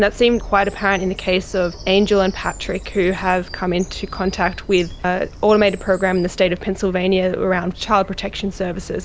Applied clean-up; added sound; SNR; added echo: none; Bird vocalization, bird call, bird song; 15 dB; none.